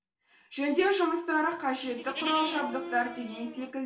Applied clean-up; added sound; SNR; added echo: none; Livestock, farm animals, working animals; 8 dB; reverberation time 0.4 s.